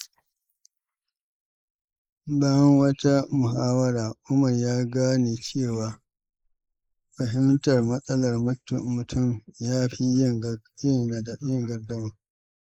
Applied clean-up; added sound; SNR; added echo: neural mask model Resemble Enhance denoiser.